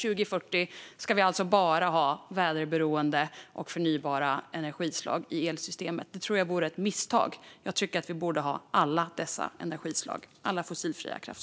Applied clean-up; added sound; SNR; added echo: none; none; none; none.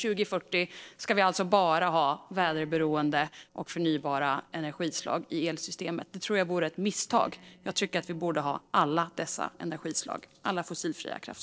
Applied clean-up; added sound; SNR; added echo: neural separator model SepFormer DNS4.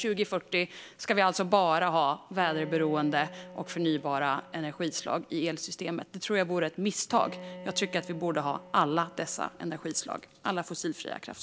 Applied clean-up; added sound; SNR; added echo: none; Bowed string instrument; 19 dB; none.